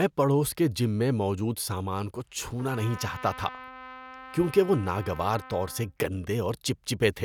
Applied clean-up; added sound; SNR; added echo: none; Trumpet; 17 dB; none.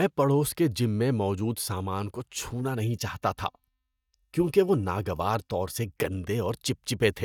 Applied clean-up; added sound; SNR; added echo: neural mask model DeepFilterNet 3.